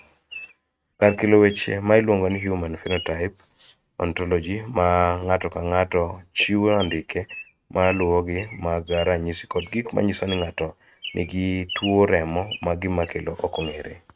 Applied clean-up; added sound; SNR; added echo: neural mask model RNNoise.